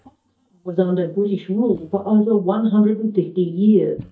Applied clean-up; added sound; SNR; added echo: neural mask model DeepFilterNet 3.